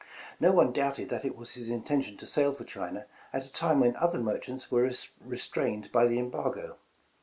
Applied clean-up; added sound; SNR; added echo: none; none; none; none.